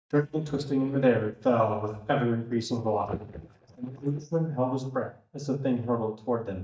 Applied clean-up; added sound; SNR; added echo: neural mask model DeepFilterNet 3.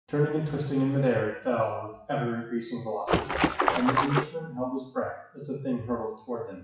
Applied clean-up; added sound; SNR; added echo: classical method WPE with log-MMSE.